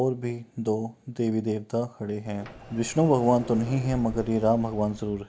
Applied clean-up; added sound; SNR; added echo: none; Sliding door; 17 dB; none.